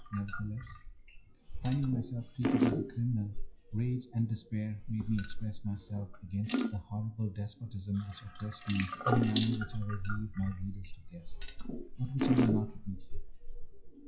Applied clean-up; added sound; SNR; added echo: classical method WPE with log-MMSE.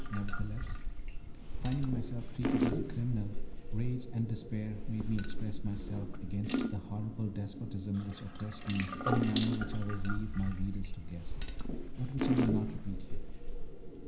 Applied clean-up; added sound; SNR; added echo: none; Drip / Sink (filling or washing) / Water tap, faucet; -3 dB; reverberation time 0.9 s.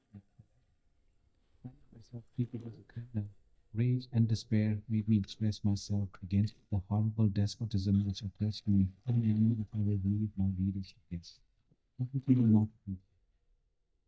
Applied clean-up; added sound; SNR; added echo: neural mask model DeepFilterNet 3.